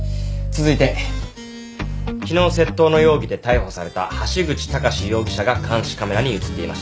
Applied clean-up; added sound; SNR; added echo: none; none; none; none.